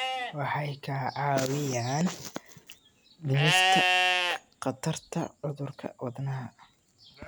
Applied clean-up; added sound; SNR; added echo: none; Livestock, farm animals, working animals; 0 dB; none.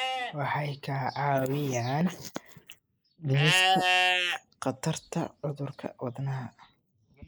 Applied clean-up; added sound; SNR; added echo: neural mask model Resemble Enhance denoiser.